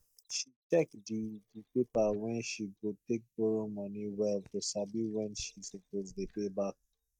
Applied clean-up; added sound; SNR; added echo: neural mask model DeepFilterNet 3.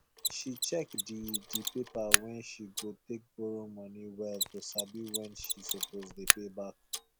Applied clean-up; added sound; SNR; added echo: none; Mechanisms; -5 dB; none.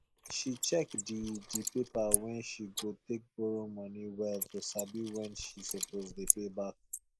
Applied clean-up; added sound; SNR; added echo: neural mask model Resemble Enhance denoiser.